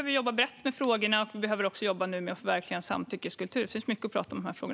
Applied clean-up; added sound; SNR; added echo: none; none; none; none.